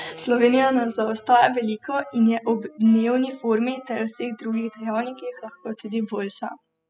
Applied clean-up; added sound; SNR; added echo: classical method spectral subtraction.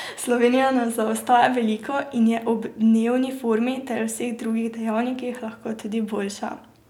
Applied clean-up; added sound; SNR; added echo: none; none; none; none.